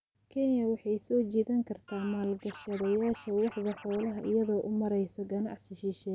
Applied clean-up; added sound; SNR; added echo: none; Scratching (performance technique); 19 dB; none.